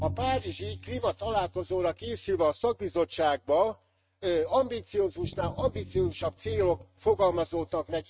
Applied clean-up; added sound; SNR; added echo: neural mask model RNNoise.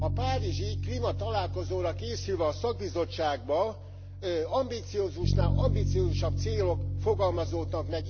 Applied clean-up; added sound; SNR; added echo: none; Bass guitar; 0 dB; none.